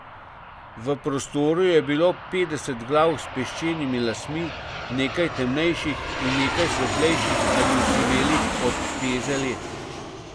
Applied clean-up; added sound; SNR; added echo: none; Aircraft; 3 dB; none.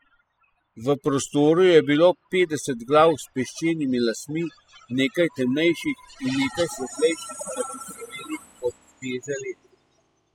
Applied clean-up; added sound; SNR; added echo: classical method spectral subtraction.